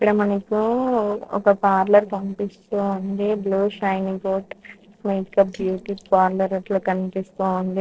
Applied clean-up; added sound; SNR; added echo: neural separator model SepFormer DNS4.